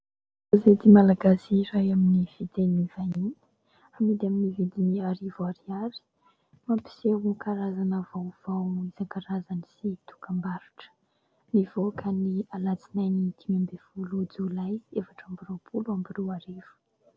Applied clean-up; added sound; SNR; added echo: none; none; none; none.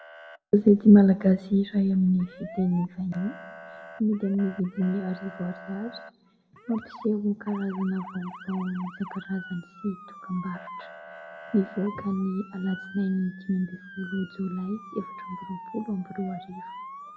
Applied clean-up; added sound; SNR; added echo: none; Motor vehicle (road) / Siren; 17 dB; reverberation time 1.0 s.